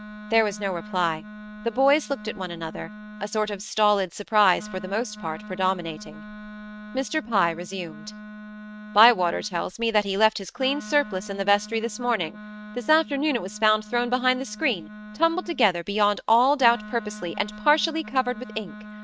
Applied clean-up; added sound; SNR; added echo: neural mask model RNNoise.